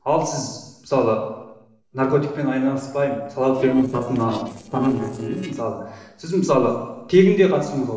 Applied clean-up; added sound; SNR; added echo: neural separator model SepFormer DNS4.